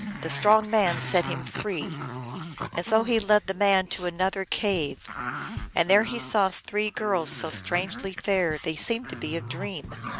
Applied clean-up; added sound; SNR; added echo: none; Growling; 10 dB; none.